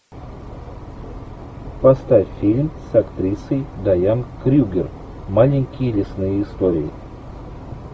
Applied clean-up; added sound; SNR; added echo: none; none; none; none.